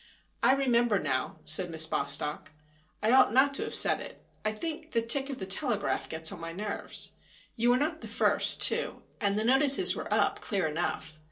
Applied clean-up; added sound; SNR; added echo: none; none; none; reverberation time 0.2 s.